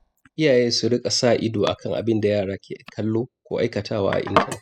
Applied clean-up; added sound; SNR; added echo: classical method spectral subtraction.